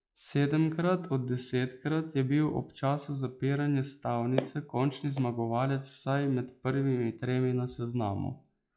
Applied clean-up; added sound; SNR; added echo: classical method log-MMSE.